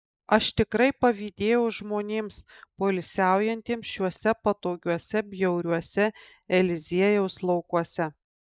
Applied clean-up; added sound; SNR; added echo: neural mask model Resemble Enhance denoiser.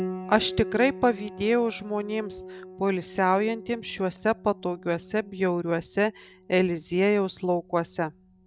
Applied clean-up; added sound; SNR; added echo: none; Piano; 15 dB; none.